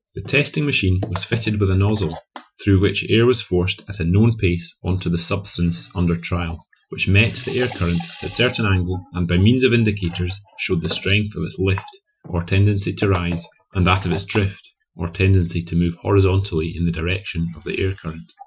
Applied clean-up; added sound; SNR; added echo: classical method Wiener filter.